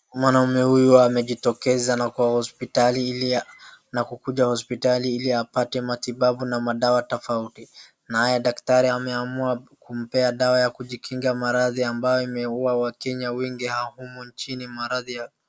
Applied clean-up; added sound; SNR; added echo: none; none; none; none.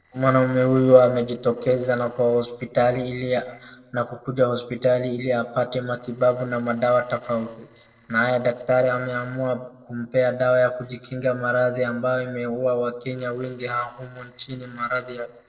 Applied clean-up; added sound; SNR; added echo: neural separator model SepFormer DNS4.